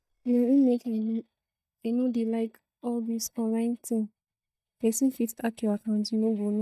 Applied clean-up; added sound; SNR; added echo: neural mask model DeepFilterNet 3.